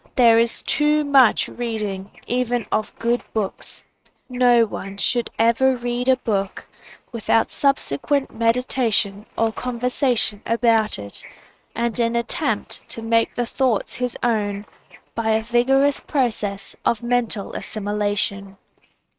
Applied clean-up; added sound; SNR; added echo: neural mask model RNNoise.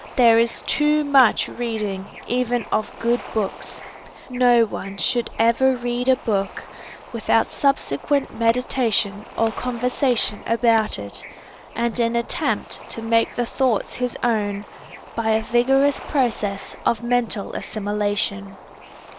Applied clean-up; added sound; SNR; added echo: none; Bird / Ocean; 18 dB; none.